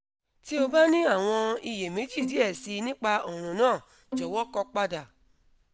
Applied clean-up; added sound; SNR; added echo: none; Bowed string instrument; 12 dB; none.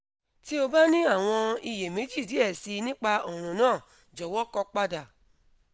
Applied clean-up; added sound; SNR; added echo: none; none; none; none.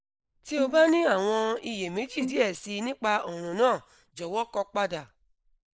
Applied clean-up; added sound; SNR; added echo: neural mask model Resemble Enhance denoiser.